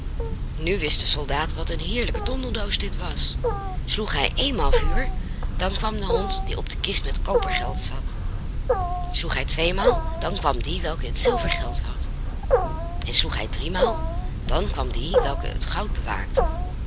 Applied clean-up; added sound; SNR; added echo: none; Wild animals; -3 dB; none.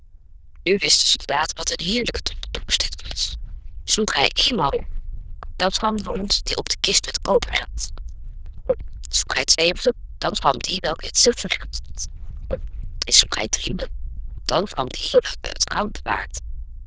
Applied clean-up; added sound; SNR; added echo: neural diffusion model UNIVERSE++.